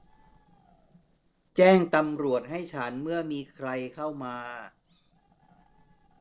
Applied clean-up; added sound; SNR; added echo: neural separator model SepFormer DNS4.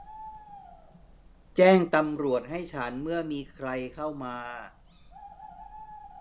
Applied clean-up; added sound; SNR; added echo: none; Bird; 19 dB; none.